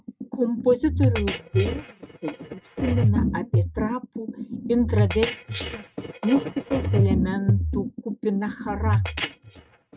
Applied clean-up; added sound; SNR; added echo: neural mask model RNNoise.